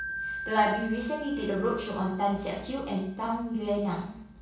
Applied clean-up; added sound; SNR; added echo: none; Wind chime; 12 dB; reverberation time 0.7 s.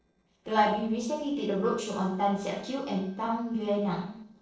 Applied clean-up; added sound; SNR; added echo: neural separator model SepFormer DNS4.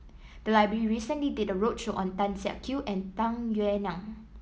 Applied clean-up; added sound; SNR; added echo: none; none; none; none.